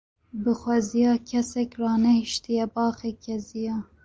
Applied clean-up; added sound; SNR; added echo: none; none; none; none.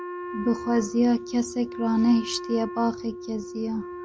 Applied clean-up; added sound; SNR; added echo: none; Wind instrument, woodwind instrument; 10 dB; none.